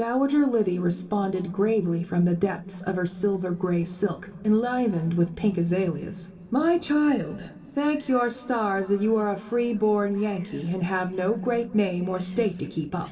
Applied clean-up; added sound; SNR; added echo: neural separator model SepFormer DNS4.